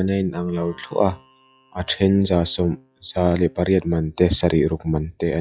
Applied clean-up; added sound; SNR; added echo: classical method log-MMSE.